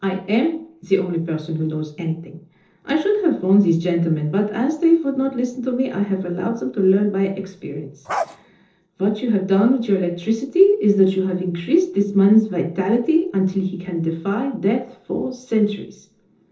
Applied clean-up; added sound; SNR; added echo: neural separator model SepFormer DNS4.